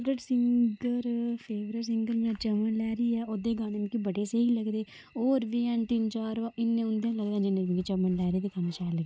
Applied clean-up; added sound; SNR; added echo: none; none; none; none.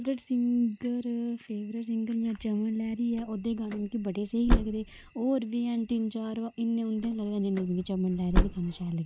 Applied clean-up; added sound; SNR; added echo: none; Slam / Car; 1 dB; none.